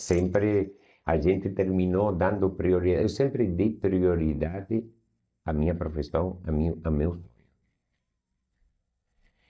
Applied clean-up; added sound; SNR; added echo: neural mask model DeepFilterNet 3.